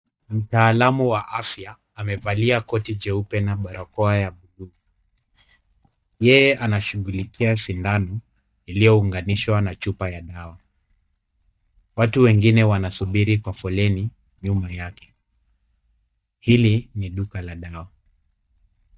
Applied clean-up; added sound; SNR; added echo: neural mask model DeepFilterNet 3.